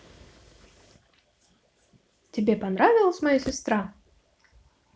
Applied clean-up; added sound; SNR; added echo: none; none; none; none.